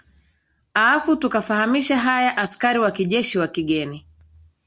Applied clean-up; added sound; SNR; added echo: none; none; none; none.